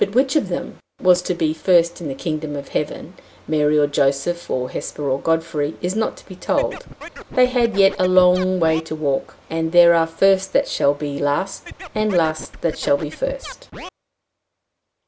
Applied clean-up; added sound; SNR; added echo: none; Scratching (performance technique); 15 dB; none.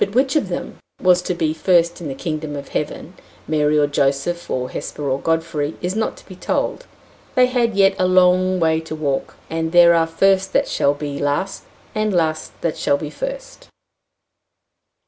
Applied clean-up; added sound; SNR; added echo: none; none; none; none.